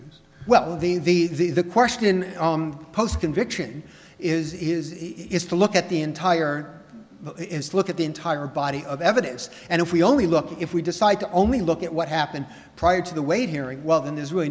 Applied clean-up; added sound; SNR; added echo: none; none; none; none.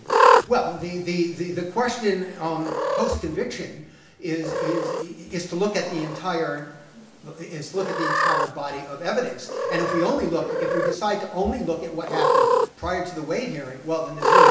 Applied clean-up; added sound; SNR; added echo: none; Cat; -2 dB; reverberation time 0.7 s.